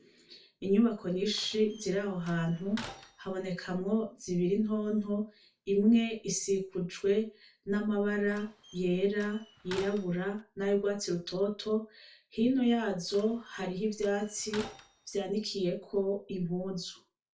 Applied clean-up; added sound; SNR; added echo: none; Slam; 18 dB; reverberation time 0.2 s.